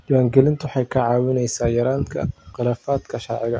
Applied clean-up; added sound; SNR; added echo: none; none; none; none.